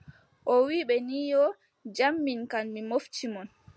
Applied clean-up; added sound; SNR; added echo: none; none; none; none.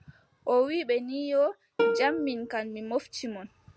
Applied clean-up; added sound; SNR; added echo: none; Plucked string instrument; 3 dB; none.